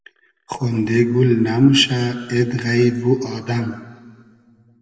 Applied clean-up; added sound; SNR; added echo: none; none; none; reverberation time 1.4 s.